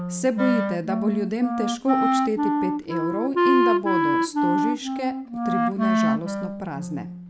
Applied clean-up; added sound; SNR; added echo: none; Wind instrument, woodwind instrument; -4 dB; none.